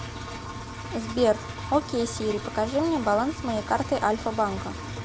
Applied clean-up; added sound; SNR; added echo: none; Engine; 9 dB; none.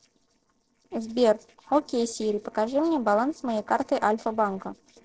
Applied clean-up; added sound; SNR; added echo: neural separator model SepFormer DNS4.